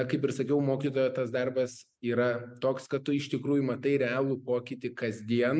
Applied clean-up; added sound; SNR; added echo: none; none; none; none.